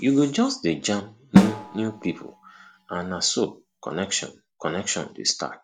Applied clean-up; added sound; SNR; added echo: none; Drum; -1 dB; none.